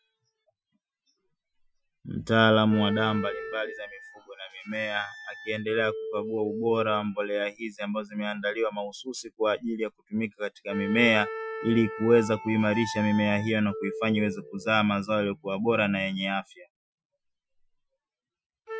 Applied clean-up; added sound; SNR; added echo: classical method Wiener filter.